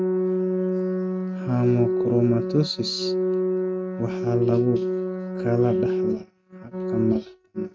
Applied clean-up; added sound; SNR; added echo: neural mask model RNNoise.